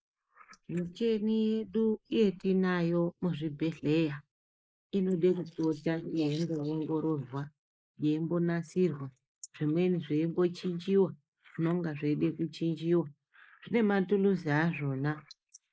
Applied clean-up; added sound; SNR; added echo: neural mask model Resemble Enhance denoiser.